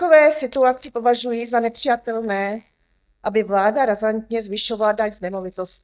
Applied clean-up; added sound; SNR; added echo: neural mask model DeepFilterNet 3.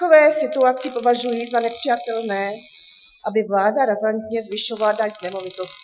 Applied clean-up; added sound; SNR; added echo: classical method Wiener filter.